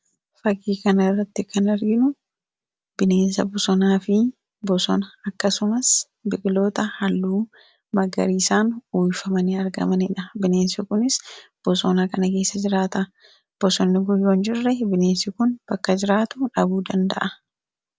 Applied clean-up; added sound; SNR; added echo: none; none; none; none.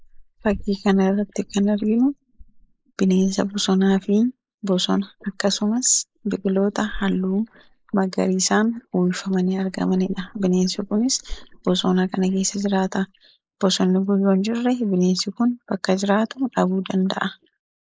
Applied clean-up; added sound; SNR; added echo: neural mask model Resemble Enhance denoiser.